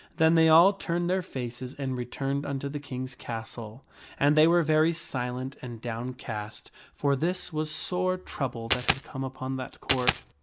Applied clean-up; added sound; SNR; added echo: none; Coin (dropping); -2 dB; none.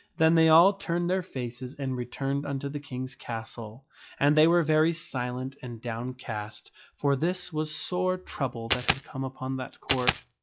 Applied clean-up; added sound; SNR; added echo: classical method log-MMSE.